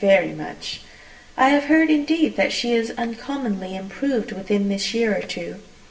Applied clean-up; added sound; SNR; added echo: none; none; none; reverberation time 0.7 s.